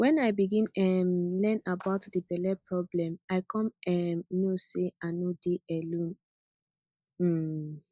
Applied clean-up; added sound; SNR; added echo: neural mask model DeepFilterNet 3.